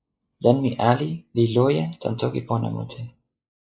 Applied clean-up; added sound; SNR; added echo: neural mask model Resemble Enhance denoiser.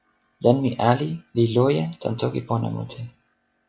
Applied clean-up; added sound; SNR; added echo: none; none; none; none.